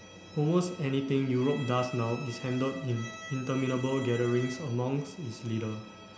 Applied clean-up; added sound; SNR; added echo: none; Bowed string instrument; 16 dB; none.